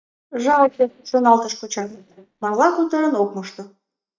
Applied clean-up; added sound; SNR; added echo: neural mask model DeepFilterNet 3.